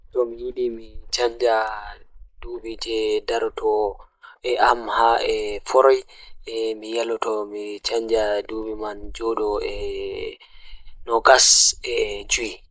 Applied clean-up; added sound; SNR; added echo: neural mask model Resemble Enhance denoiser.